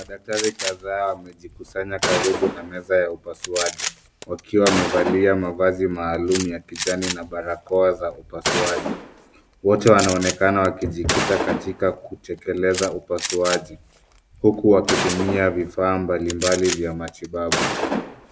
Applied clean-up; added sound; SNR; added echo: none; Gunshot, gunfire; 6 dB; none.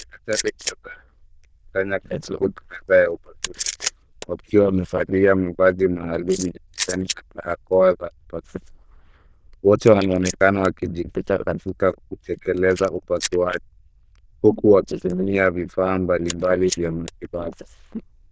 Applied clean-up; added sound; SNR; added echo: neural diffusion model UNIVERSE++.